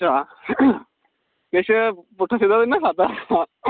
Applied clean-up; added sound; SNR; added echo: none; none; none; none.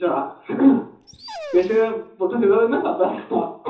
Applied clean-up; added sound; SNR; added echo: none; Dog; 17 dB; reverberation time 0.7 s.